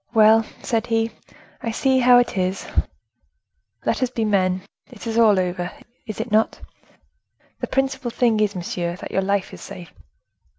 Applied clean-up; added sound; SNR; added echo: none; none; none; none.